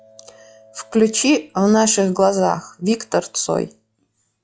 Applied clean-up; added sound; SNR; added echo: classical method log-MMSE.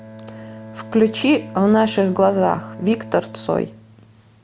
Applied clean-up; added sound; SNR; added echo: none; Bowed string instrument; 16 dB; none.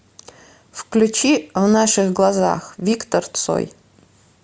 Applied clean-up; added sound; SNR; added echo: none; none; none; none.